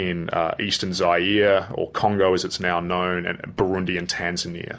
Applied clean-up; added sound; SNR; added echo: none; none; none; none.